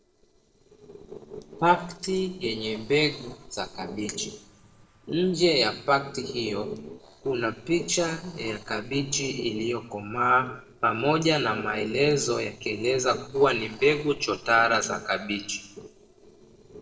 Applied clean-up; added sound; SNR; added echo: neural separator model SepFormer DNS4.